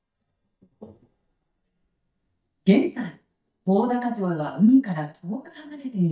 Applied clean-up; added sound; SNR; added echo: neural mask model DeepFilterNet 3.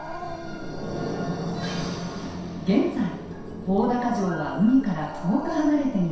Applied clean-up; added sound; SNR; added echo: none; Growling; 12 dB; reverberation time 0.7 s.